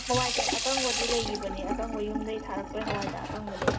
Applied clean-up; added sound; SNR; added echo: none; Sink (filling or washing) / Water tap, faucet; -2 dB; reverberation time 0.2 s.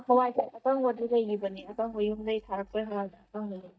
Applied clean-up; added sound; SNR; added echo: neural mask model DeepFilterNet 3.